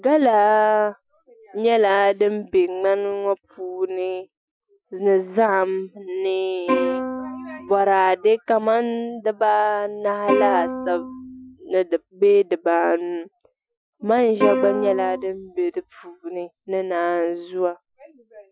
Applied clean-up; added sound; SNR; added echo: classical method Wiener filter.